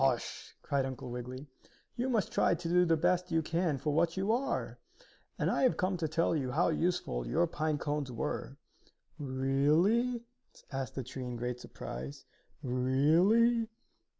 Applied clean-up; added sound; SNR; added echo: none; none; none; none.